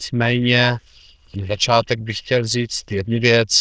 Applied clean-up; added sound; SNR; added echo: neural diffusion model UNIVERSE++.